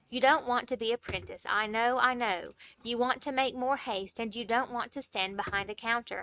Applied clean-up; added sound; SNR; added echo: neural mask model RNNoise.